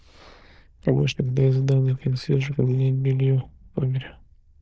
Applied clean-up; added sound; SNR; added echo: neural diffusion model UNIVERSE++.